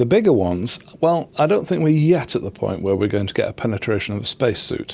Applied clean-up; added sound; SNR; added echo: none; none; none; none.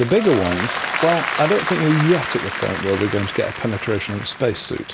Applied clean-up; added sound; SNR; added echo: none; Applause; 6 dB; none.